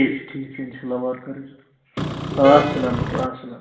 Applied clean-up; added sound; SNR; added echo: none; Vehicle horn, car horn, honking; 3 dB; reverberation time 0.7 s.